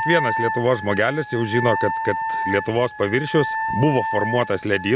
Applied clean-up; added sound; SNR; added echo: none; Wind instrument, woodwind instrument; 5 dB; none.